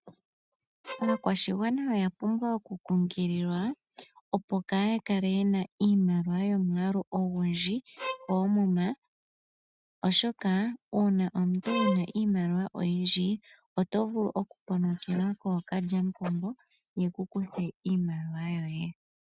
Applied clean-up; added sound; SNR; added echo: neural mask model RNNoise.